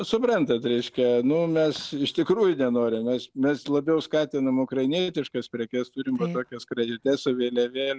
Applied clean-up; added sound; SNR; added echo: none; none; none; none.